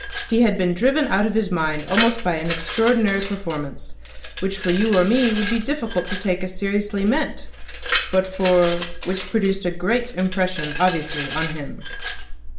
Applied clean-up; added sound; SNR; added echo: none; Glass; 8 dB; reverberation time 0.4 s.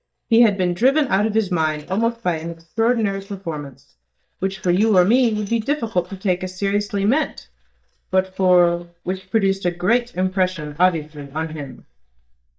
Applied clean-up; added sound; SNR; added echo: neural mask model DeepFilterNet 3.